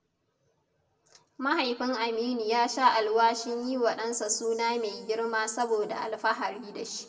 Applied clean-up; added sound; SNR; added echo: none; none; none; reverberation time 1.3 s.